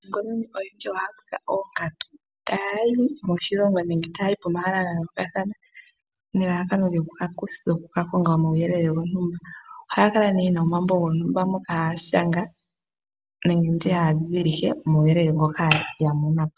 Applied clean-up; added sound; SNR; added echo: none; none; none; none.